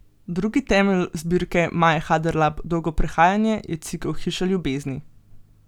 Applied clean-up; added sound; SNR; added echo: none; none; none; none.